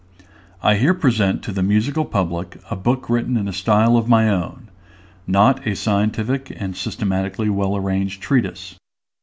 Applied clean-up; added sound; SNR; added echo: none; none; none; none.